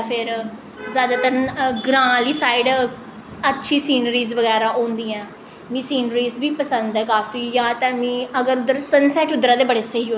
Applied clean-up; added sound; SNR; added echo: none; none; none; none.